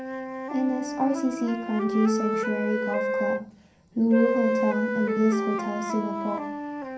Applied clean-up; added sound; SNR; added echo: none; Wind instrument, woodwind instrument; 3 dB; reverberation time 0.6 s.